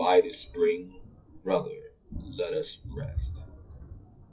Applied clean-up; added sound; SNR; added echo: classical method WPE with log-MMSE.